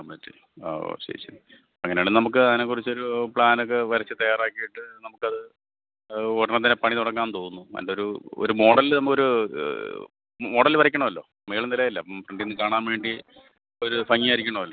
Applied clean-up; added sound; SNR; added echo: none; none; none; none.